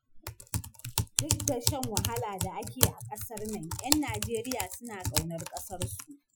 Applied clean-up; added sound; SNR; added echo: classical method Wiener filter.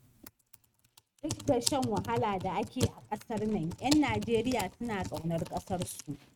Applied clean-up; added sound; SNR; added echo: neural mask model RNNoise.